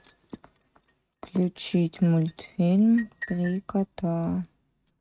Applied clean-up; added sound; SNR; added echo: neural mask model RNNoise.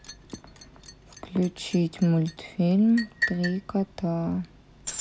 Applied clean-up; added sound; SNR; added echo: none; Liquid; 12 dB; none.